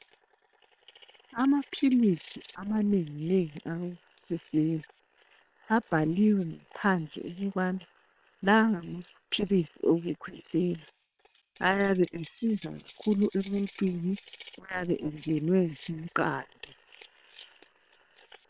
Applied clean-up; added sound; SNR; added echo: neural separator model SepFormer WHAM!.